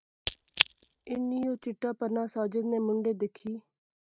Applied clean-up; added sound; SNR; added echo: neural mask model RNNoise.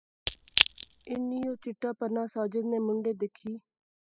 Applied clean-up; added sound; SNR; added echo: classical method spectral subtraction.